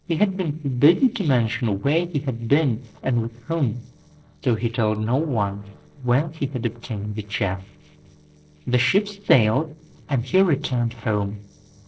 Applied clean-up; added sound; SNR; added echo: neural separator model SepFormer DNS4.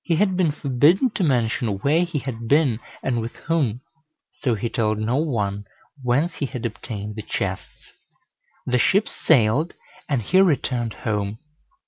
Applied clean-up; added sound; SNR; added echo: none; none; none; none.